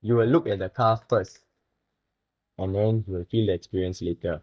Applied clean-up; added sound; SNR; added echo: neural mask model DeepFilterNet 3.